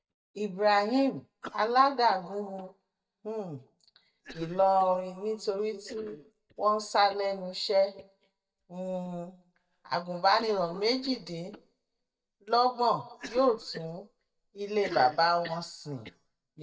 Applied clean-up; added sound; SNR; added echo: neural mask model DeepFilterNet 3.